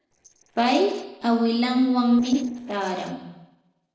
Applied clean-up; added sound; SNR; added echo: neural separator model SepFormer DNS4.